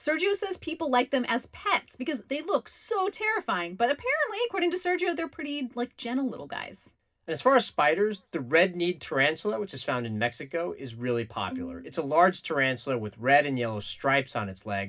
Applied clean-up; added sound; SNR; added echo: none; Bowed string instrument; 13 dB; reverberation time 0.4 s.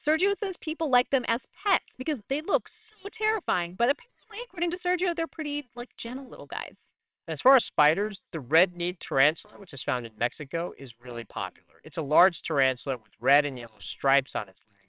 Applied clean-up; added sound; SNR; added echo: neural separator model SepFormer WHAMR!.